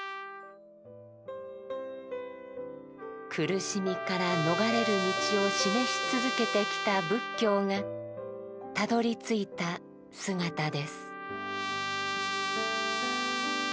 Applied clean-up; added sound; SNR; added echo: none; Trumpet; 3 dB; none.